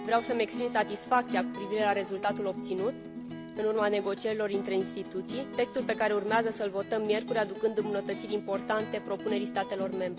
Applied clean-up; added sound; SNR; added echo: none; Acoustic guitar; 8 dB; none.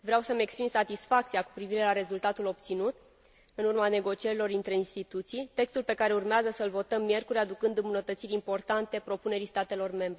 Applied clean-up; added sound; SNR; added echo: none; none; none; none.